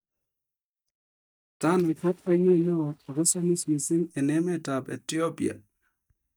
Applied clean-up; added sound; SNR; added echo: neural mask model DeepFilterNet 3.